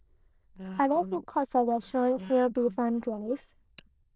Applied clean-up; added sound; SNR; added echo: neural diffusion model UNIVERSE++.